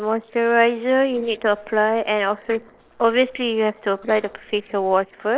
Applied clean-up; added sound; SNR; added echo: neural separator model SepFormer DNS4.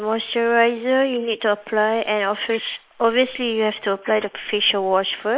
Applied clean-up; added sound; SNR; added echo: neural mask model Resemble Enhance denoiser.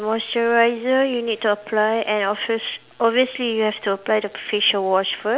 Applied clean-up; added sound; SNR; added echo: none; none; none; none.